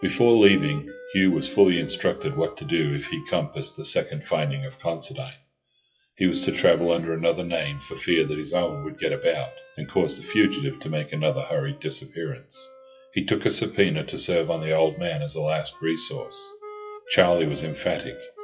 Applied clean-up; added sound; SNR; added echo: classical method WPE with log-MMSE.